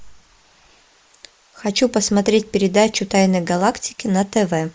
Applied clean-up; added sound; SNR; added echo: neural mask model Resemble Enhance denoiser.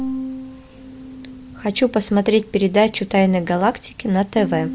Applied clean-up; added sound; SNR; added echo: none; Bowed string instrument; 13 dB; none.